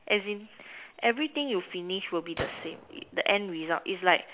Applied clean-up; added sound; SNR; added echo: none; Gunshot, gunfire; 13 dB; none.